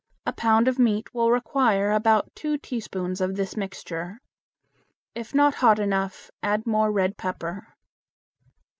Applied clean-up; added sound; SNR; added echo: none; none; none; none.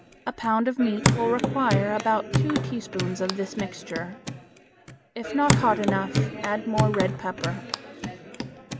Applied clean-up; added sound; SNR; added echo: none; Hands / Wood; 1 dB; none.